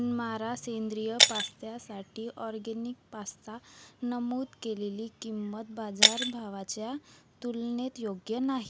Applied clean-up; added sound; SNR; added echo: none; Shatter; -3 dB; none.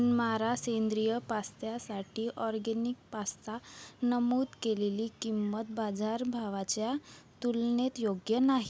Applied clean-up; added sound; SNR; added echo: none; none; none; none.